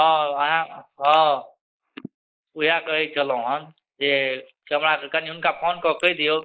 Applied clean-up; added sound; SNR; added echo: neural mask model Resemble Enhance denoiser.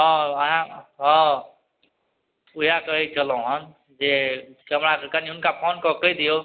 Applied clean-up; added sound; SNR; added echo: none; none; none; none.